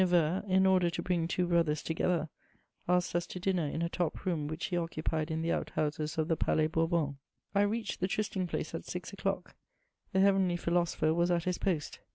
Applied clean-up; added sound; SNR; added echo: none; none; none; none.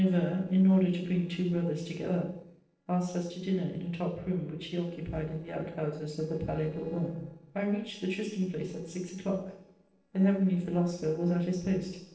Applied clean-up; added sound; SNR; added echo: neural separator model SepFormer DNS4.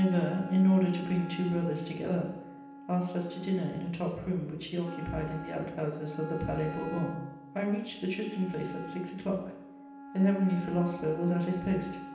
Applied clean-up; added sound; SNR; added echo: none; Wind instrument, woodwind instrument; 13 dB; reverberation time 0.9 s.